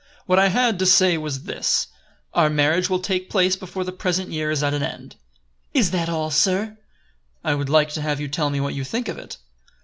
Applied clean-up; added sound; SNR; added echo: none; none; none; none.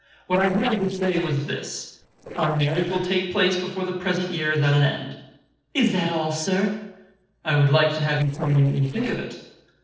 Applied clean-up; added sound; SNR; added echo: neural separator model SepFormer DNS4.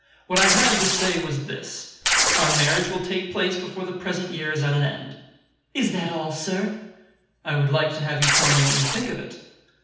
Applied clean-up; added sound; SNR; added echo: none; Tearing; -3 dB; reverberation time 0.9 s.